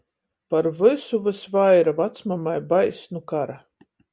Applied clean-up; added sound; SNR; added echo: none; none; none; none.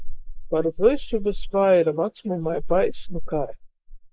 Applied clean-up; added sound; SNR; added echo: neural mask model Resemble Enhance denoiser.